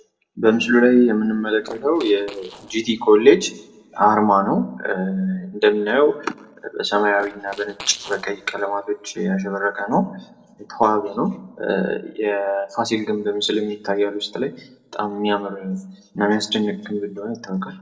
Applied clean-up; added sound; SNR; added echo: neural separator model SepFormer DNS4.